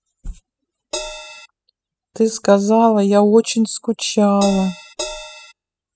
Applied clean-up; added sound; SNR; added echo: classical method spectral subtraction.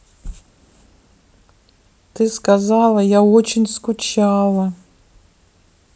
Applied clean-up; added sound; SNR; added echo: none; none; none; none.